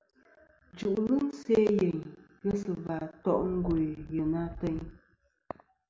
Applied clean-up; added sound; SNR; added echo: none; Wind; 13 dB; none.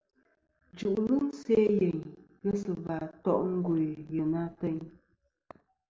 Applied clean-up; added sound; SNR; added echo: neural separator model SepFormer DNS4.